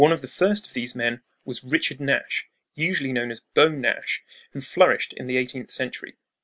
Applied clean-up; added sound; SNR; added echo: none; none; none; none.